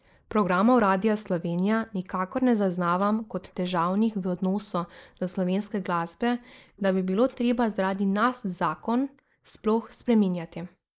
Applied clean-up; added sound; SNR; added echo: neural mask model Resemble Enhance denoiser.